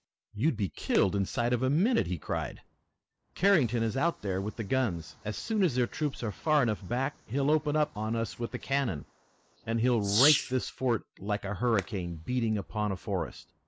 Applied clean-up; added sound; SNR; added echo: neural mask model Resemble Enhance denoiser.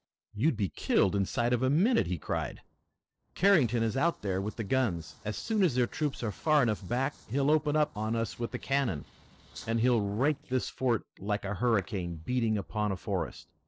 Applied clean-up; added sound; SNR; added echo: neural separator model SepFormer DNS4.